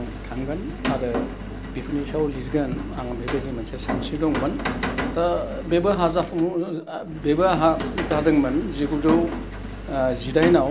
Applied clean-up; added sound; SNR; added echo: none; Rain; 6 dB; none.